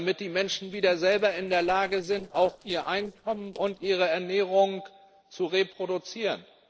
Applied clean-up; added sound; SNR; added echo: neural separator model SepFormer DNS4.